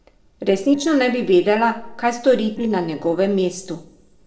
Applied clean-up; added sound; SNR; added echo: neural separator model SepFormer DNS4.